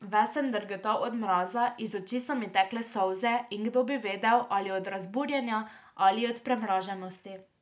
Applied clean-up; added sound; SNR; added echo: none; none; none; none.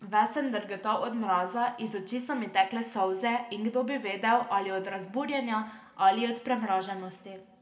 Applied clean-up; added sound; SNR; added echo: none; none; none; reverberation time 1.9 s.